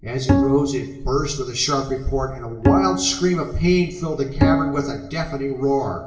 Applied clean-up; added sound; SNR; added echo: none; Bowed string instrument; 2 dB; reverberation time 0.8 s.